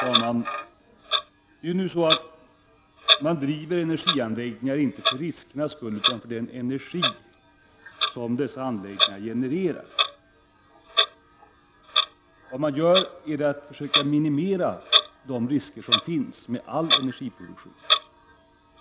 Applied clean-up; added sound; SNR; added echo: none; Clock; 0 dB; none.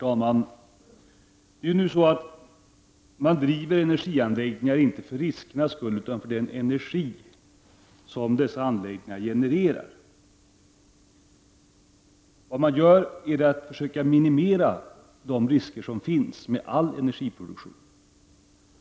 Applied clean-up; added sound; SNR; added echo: none; none; none; none.